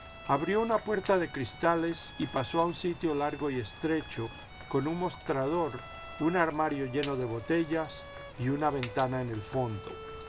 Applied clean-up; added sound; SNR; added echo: none; Rain + Bowed string instrument; 13 dB; none.